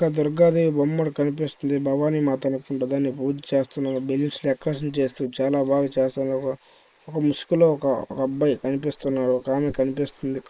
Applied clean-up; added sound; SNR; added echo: neural mask model Resemble Enhance denoiser.